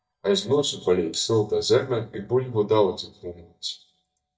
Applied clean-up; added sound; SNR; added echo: neural mask model DeepFilterNet 3.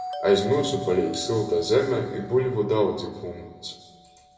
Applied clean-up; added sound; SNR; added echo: none; Doorbell; 13 dB; reverberation time 1.4 s.